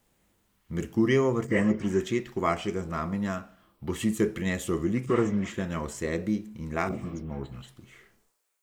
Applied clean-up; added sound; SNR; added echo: neural mask model Resemble Enhance denoiser.